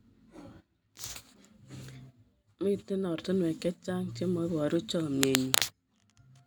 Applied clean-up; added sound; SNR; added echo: none; none; none; none.